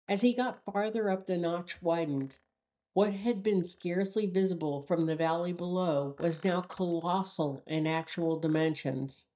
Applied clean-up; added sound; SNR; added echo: neural mask model DeepFilterNet 3.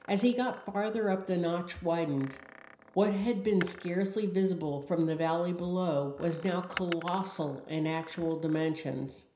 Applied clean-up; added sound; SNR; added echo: none; Door; 19 dB; reverberation time 0.5 s.